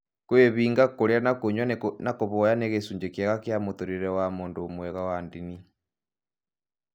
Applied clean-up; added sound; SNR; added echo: none; none; none; none.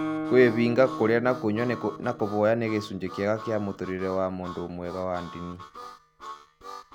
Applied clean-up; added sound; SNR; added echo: none; Harmonica + Guitar; 11 dB; none.